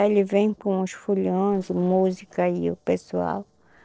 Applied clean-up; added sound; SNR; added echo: neural separator model SepFormer DNS4.